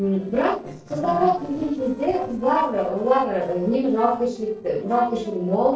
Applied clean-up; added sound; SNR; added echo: neural separator model SepFormer DNS4.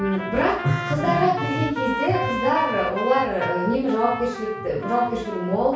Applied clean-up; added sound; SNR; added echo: none; Trumpet; 7 dB; reverberation time 0.6 s.